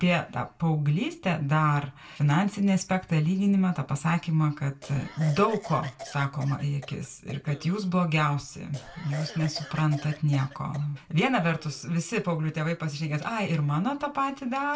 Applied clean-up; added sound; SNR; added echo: none; Cough; 18 dB; reverberation time 0.2 s.